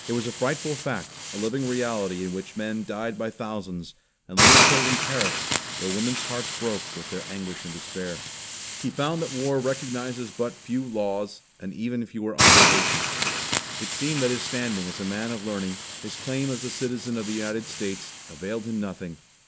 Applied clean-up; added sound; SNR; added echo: none; Hiss; -2 dB; none.